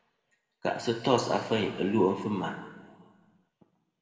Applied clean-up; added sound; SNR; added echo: none; none; none; reverberation time 1.5 s.